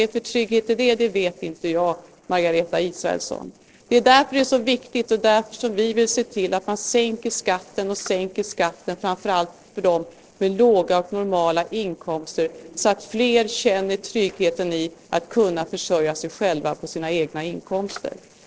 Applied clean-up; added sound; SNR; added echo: neural separator model SepFormer DNS4.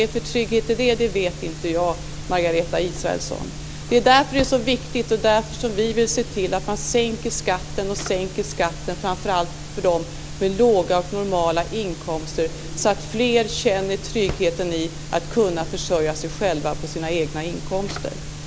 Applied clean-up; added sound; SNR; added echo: none; Drawer open or close; 16 dB; none.